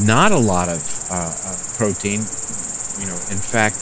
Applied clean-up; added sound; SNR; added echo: none; Cricket; 2 dB; none.